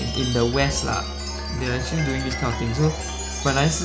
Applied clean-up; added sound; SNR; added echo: none; Chime + Musical instrument; 4 dB; none.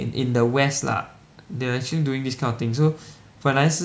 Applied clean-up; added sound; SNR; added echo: none; none; none; none.